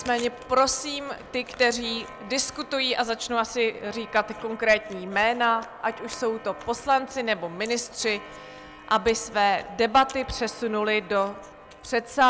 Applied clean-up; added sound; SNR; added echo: none; Clock + Chewing, mastication; 19 dB; none.